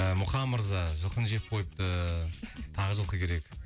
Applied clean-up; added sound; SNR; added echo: none; none; none; none.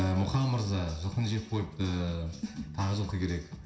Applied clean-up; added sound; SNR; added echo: none; none; none; reverberation time 0.7 s.